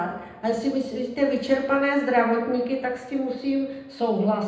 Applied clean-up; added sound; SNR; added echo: none; none; none; reverberation time 0.8 s.